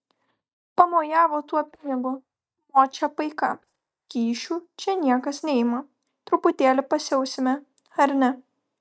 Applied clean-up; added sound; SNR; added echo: neural mask model DeepFilterNet 3.